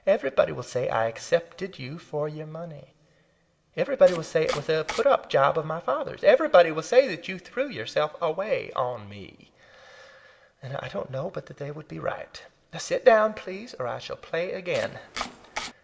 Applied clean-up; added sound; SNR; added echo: none; Domestic sounds, home sounds; 10 dB; reverberation time 1.1 s.